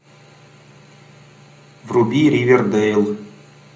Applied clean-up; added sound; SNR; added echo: none; none; none; reverberation time 0.4 s.